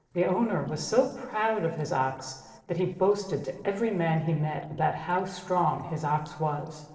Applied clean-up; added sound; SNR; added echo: neural separator model SepFormer DNS4.